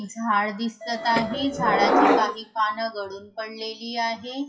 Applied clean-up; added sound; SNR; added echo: classical method WPE with log-MMSE.